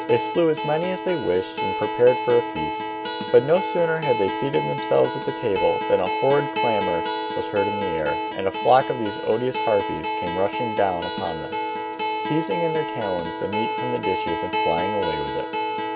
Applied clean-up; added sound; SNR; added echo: none; Acoustic guitar; 3 dB; none.